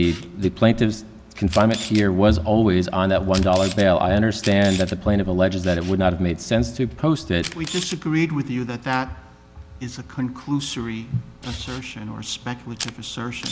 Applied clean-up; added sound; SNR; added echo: none; Camera; 17 dB; none.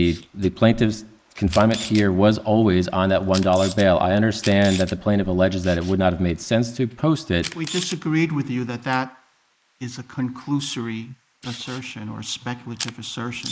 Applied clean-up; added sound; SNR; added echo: neural mask model Resemble Enhance denoiser.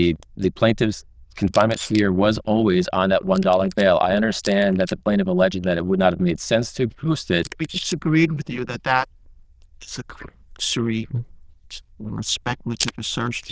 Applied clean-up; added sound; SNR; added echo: neural diffusion model UNIVERSE++.